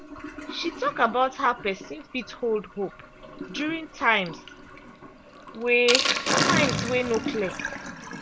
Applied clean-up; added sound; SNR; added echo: none; Sink (filling or washing); 3 dB; none.